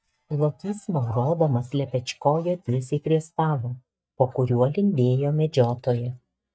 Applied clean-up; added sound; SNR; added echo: neural mask model DeepFilterNet 3.